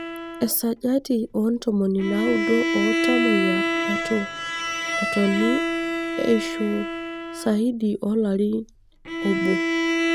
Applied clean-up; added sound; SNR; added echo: none; Bowed string instrument; 2 dB; none.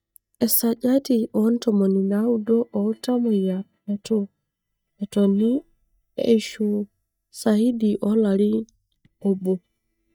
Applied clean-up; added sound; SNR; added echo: neural mask model DeepFilterNet 3.